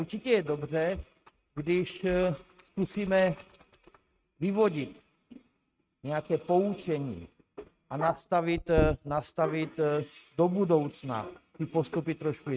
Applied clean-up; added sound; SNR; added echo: neural mask model RNNoise.